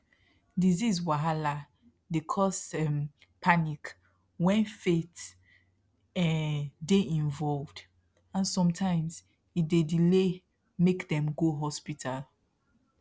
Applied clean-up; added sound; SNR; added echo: none; none; none; none.